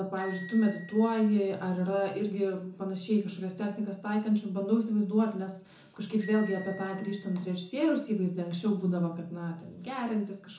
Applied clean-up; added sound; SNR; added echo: none; Bicycle bell; 20 dB; reverberation time 0.7 s.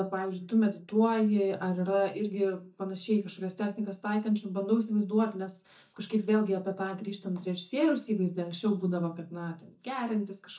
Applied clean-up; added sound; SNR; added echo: neural mask model DeepFilterNet 3.